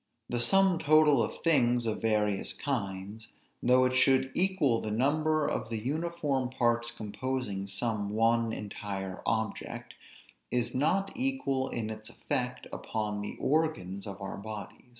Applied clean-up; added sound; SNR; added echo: none; none; none; none.